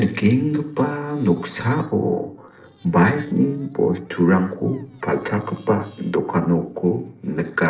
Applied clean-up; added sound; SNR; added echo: neural separator model SepFormer DNS4.